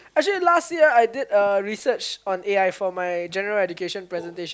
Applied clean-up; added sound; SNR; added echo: none; none; none; none.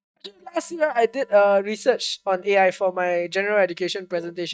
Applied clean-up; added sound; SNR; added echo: neural mask model DeepFilterNet 3.